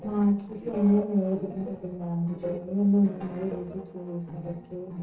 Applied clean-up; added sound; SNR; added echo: neural separator model SepFormer DNS4.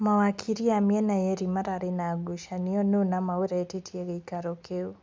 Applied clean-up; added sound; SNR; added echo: none; none; none; none.